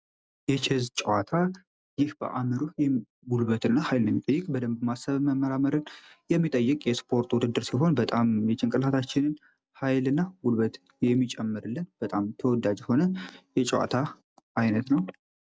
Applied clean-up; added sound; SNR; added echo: none; none; none; none.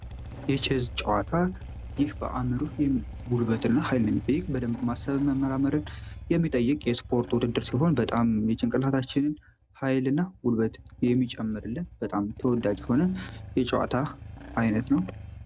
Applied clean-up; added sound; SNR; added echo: none; Engine starting / Motorcycle; 14 dB; none.